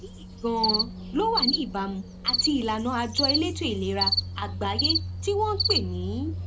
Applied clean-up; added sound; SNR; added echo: none; Cricket; 0 dB; none.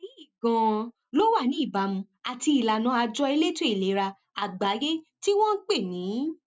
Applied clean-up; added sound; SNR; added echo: none; none; none; none.